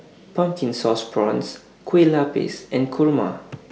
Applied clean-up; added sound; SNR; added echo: none; none; none; none.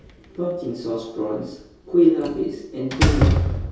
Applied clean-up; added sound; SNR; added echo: none; Slam; 1 dB; reverberation time 0.6 s.